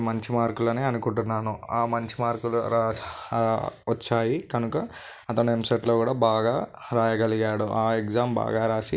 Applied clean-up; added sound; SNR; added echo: none; none; none; none.